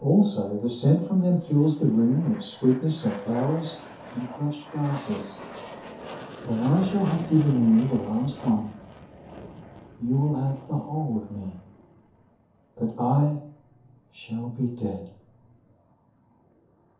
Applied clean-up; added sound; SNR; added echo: none; Aircraft; 17 dB; reverberation time 0.5 s.